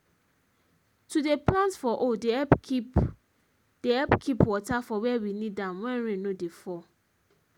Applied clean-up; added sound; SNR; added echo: none; none; none; none.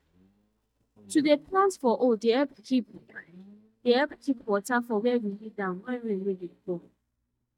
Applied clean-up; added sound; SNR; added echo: neural mask model DeepFilterNet 3.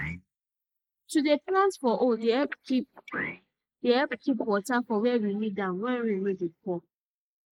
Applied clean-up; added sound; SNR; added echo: neural mask model Resemble Enhance denoiser.